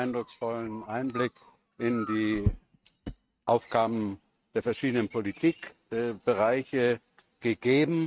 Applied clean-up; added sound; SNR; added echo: neural mask model RNNoise.